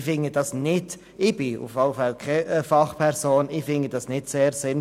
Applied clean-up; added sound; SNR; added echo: none; none; none; none.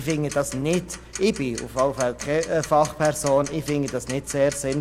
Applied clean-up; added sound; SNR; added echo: none; Tick-tock; 15 dB; none.